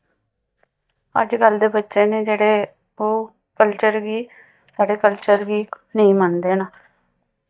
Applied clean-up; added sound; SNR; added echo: neural mask model DeepFilterNet 3.